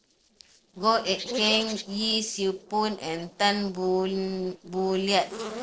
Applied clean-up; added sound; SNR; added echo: neural separator model SepFormer DNS4.